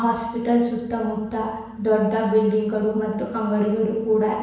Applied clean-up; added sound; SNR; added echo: none; none; none; reverberation time 0.9 s.